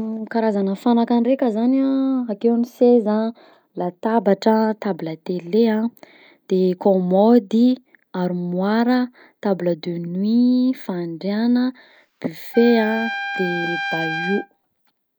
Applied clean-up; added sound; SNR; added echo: none; Trumpet; 9 dB; none.